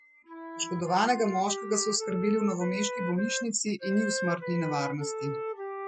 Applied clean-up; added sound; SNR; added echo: classical method Wiener filter.